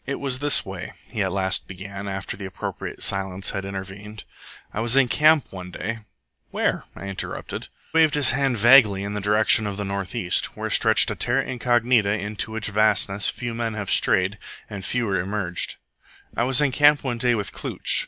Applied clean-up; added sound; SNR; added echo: none; none; none; none.